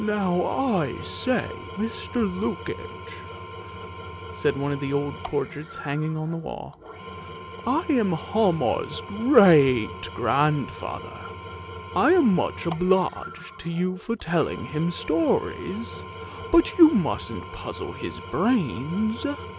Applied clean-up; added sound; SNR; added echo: none; Engine / Tools; 13 dB; none.